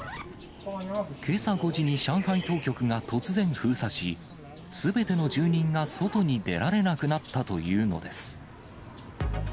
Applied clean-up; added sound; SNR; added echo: none; Zipper (clothing); 20 dB; none.